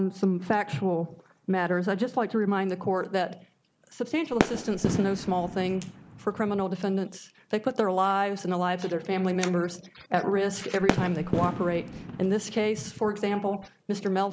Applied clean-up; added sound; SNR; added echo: none; Fireworks; 5 dB; none.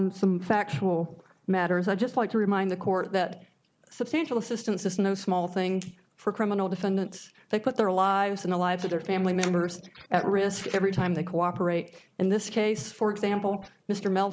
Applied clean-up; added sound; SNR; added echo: none; none; none; none.